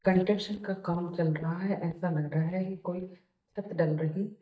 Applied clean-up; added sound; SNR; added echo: neural mask model DeepFilterNet 3.